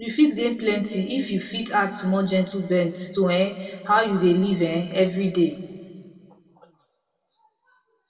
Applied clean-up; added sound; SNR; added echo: none; none; none; reverberation time 1.7 s.